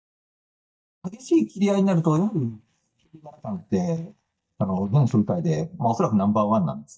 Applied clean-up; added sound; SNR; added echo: neural mask model DeepFilterNet 3.